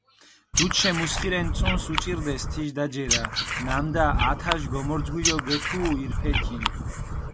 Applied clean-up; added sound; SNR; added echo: none; Frog; -1 dB; none.